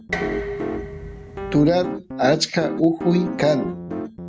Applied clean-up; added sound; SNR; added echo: none; Dishes, pots, and pans + Piano; 6 dB; none.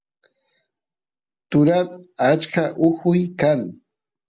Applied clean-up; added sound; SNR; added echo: none; none; none; none.